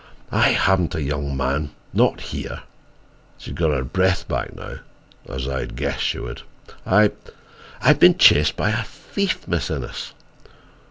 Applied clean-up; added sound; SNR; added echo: none; none; none; none.